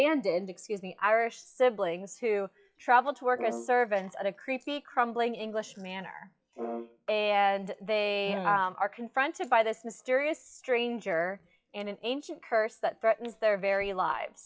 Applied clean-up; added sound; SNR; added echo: classical method WPE with log-MMSE.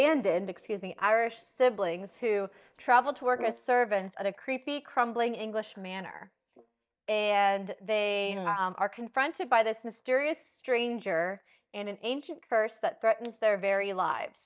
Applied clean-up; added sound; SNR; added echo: neural mask model DeepFilterNet 3.